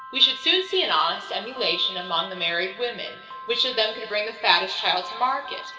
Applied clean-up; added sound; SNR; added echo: none; Piano; 16 dB; reverberation time 2.8 s.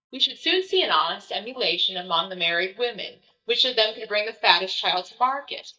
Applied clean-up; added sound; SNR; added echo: neural mask model DeepFilterNet 3.